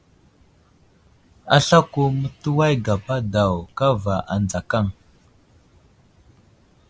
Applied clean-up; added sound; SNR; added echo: none; none; none; none.